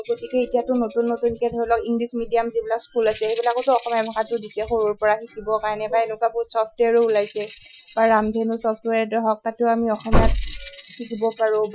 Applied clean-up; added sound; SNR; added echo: classical method Wiener filter.